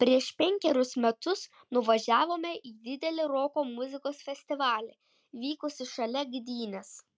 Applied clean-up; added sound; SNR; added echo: none; none; none; none.